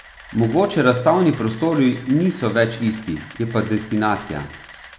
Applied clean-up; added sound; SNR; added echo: none; Camera; 20 dB; none.